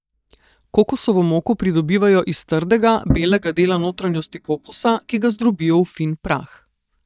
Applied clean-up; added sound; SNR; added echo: neural mask model DeepFilterNet 3.